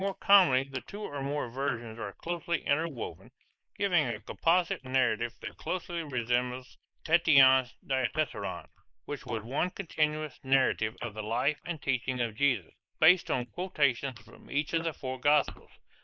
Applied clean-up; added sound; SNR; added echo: neural mask model Resemble Enhance denoiser.